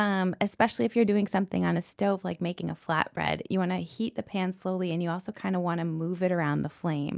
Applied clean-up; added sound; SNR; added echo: none; none; none; none.